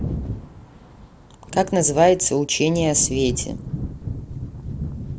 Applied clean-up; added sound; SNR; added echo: none; Thunder / Wind; 8 dB; none.